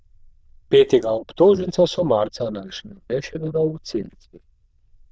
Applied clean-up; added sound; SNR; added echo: neural diffusion model UNIVERSE++.